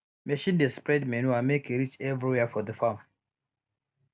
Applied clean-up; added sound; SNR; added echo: none; none; none; none.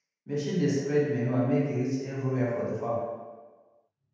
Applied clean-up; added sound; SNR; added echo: none; none; none; reverberation time 1.2 s.